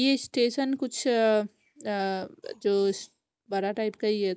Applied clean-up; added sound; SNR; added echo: none; none; none; none.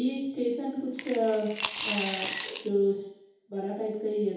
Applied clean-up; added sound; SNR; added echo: none; Coin (dropping) / Glass; -3 dB; reverberation time 2.2 s.